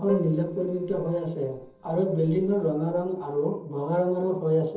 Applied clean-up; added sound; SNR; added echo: neural separator model SepFormer DNS4.